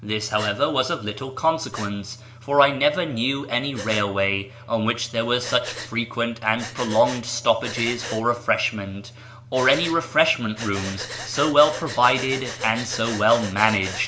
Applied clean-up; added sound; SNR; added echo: none; Breathing; 14 dB; reverberation time 1.6 s.